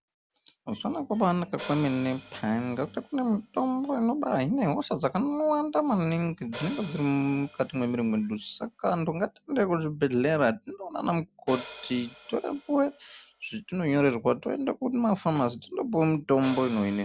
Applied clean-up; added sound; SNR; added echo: none; Hi-hat; 16 dB; none.